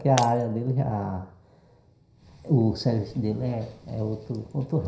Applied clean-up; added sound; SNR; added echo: none; Shatter; 14 dB; reverberation time 0.5 s.